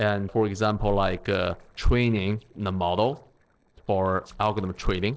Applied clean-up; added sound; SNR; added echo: neural separator model SepFormer DNS4.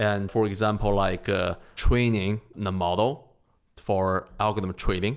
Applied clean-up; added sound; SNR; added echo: none; none; none; none.